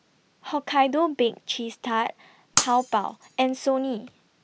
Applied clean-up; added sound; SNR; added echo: none; Shatter; 4 dB; none.